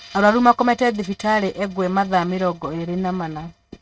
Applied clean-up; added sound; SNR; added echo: neural mask model RNNoise.